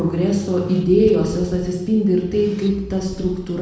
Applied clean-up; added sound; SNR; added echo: none; Accelerating, revving, vroom / Car; 15 dB; reverberation time 1.0 s.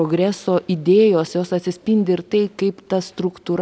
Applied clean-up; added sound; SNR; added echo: none; none; none; none.